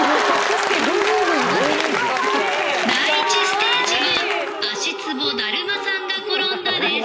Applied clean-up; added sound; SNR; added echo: none; none; none; none.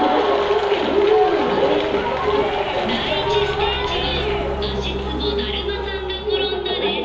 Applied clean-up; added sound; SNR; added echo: none; Truck; 11 dB; reverberation time 0.7 s.